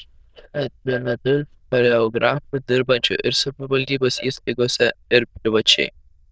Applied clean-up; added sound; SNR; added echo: neural diffusion model UNIVERSE++.